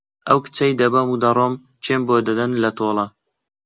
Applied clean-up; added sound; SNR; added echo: none; none; none; none.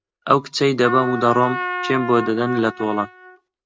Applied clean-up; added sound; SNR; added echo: neural mask model RNNoise.